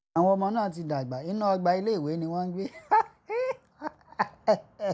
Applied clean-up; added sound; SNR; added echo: none; none; none; none.